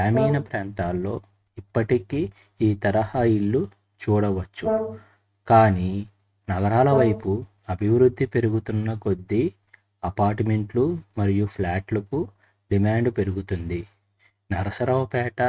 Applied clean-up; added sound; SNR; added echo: neural mask model RNNoise.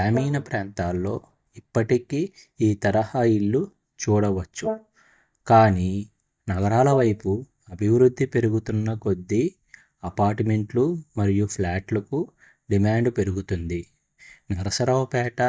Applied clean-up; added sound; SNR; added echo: neural mask model DeepFilterNet 3.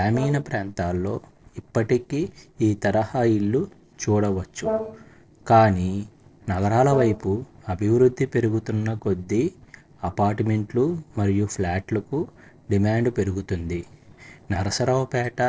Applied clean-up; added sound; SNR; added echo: neural separator model SepFormer DNS4.